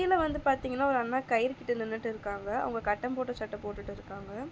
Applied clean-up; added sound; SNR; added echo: none; none; none; none.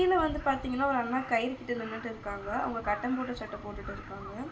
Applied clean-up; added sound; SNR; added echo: none; Crow; 16 dB; reverberation time 0.5 s.